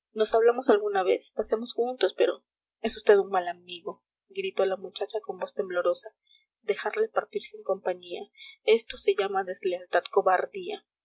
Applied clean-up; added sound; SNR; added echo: none; none; none; none.